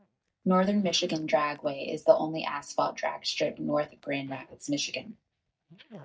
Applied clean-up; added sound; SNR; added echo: neural mask model DeepFilterNet 3.